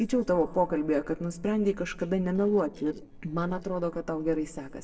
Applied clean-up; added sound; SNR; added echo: neural separator model SepFormer DNS4.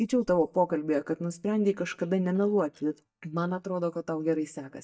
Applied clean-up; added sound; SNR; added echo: neural mask model DeepFilterNet 3.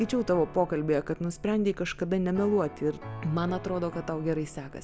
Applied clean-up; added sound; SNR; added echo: none; none; none; none.